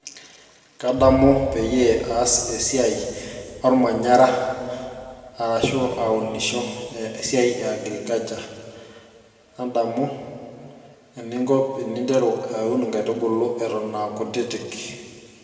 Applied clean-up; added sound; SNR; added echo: none; Boom; 19 dB; reverberation time 2.1 s.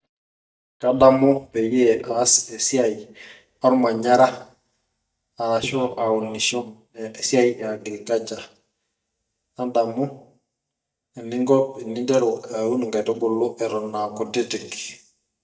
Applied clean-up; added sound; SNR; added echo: neural mask model DeepFilterNet 3.